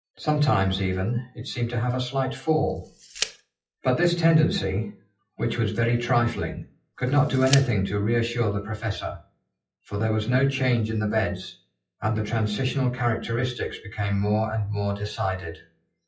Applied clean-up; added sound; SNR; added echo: classical method WPE with log-MMSE.